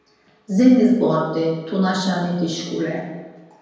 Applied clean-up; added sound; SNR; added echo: none; none; none; reverberation time 1.2 s.